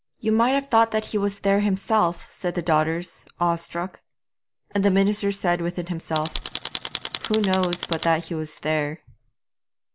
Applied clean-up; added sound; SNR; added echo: none; Tools; 9 dB; none.